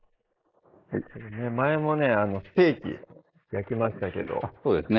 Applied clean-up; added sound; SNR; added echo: neural mask model Resemble Enhance denoiser.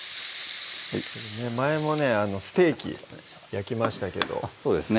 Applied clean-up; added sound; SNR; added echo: none; none; none; none.